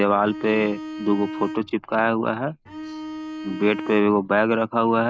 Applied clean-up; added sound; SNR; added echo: none; Bowed string instrument; 12 dB; none.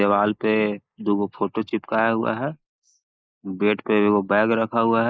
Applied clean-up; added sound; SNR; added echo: neural mask model Resemble Enhance denoiser.